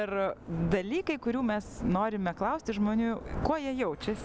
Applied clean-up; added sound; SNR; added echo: none; none; none; none.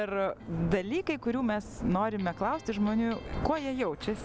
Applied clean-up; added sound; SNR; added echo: none; Electric guitar; 20 dB; none.